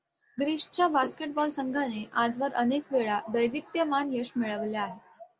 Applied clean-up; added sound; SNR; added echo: none; none; none; none.